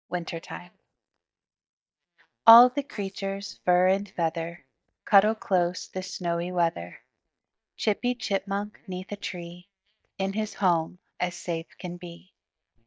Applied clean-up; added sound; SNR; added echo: neural mask model DeepFilterNet 3.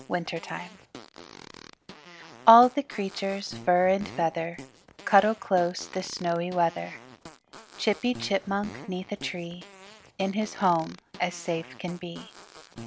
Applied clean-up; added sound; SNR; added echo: none; Fart; 19 dB; none.